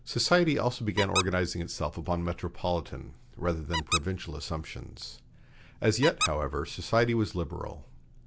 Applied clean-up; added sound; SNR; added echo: none; Squeak; 8 dB; none.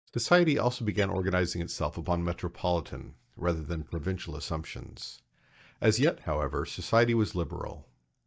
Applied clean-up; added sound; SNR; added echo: neural mask model DeepFilterNet 3.